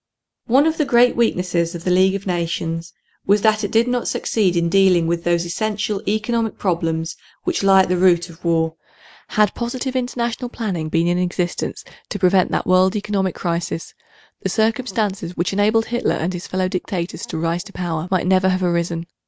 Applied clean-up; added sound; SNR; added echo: none; none; none; none.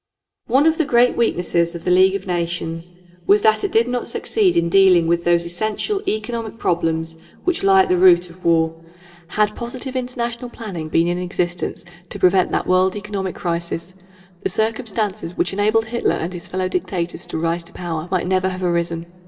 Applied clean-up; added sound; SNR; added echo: none; none; none; reverberation time 2.2 s.